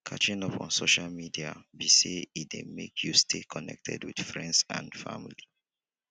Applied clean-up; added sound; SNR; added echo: none; none; none; none.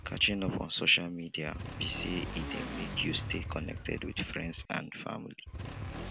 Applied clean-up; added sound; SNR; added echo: none; Motorcycle / Accelerating, revving, vroom; 11 dB; none.